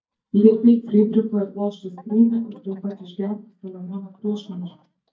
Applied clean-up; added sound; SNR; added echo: neural mask model DeepFilterNet 3.